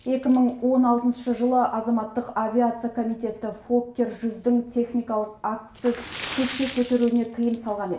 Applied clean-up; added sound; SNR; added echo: none; Splash, splatter; 17 dB; reverberation time 0.6 s.